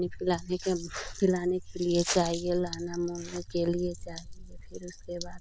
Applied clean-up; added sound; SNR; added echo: none; Walk, footsteps; 12 dB; none.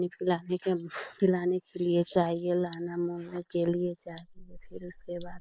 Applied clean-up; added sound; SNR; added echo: neural mask model Resemble Enhance denoiser.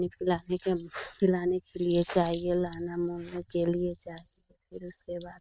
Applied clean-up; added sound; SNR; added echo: neural mask model RNNoise.